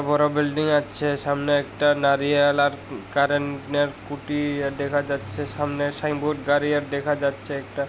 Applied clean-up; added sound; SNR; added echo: none; none; none; none.